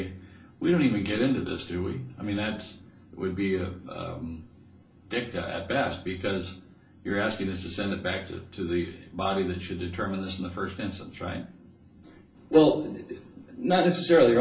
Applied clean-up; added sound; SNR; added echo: none; none; none; reverberation time 0.4 s.